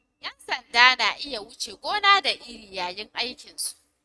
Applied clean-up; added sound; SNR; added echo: neural mask model RNNoise.